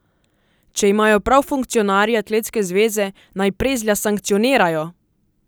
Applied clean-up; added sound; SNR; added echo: none; none; none; none.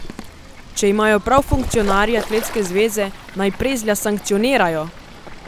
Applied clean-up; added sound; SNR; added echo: none; Bird / Fowl; 9 dB; none.